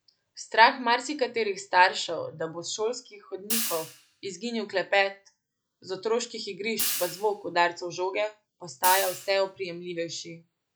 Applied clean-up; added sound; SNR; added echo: none; Hi-hat; 7 dB; none.